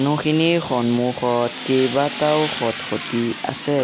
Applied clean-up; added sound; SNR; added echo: none; Tools; 10 dB; none.